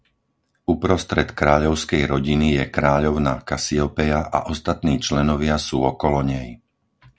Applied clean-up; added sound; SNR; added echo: none; none; none; none.